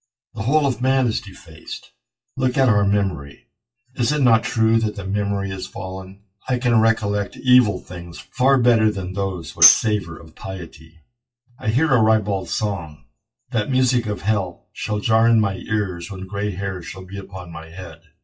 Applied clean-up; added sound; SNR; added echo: classical method WPE with log-MMSE.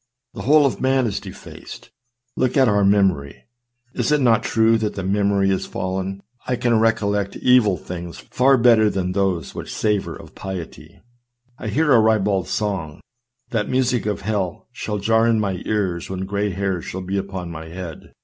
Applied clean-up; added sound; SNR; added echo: none; none; none; none.